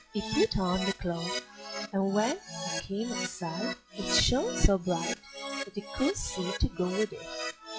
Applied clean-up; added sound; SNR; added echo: classical method log-MMSE.